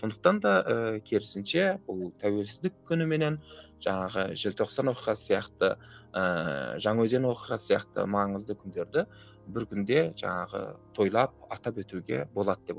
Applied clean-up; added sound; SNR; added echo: none; none; none; none.